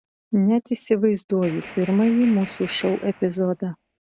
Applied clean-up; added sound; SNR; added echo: none; Gunshot, gunfire; 19 dB; none.